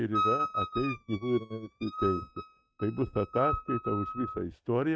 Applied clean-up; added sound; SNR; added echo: neural mask model RNNoise.